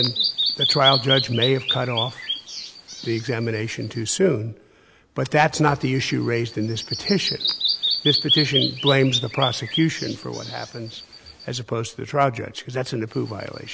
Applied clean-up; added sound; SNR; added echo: none; Bird vocalization, bird call, bird song; 4 dB; none.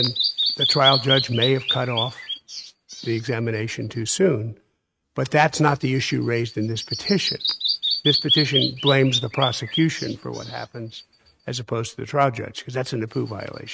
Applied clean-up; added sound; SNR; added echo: neural mask model RNNoise.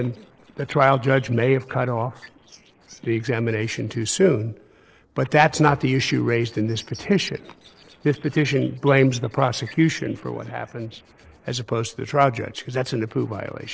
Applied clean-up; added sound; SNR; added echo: neural separator model SepFormer DNS4.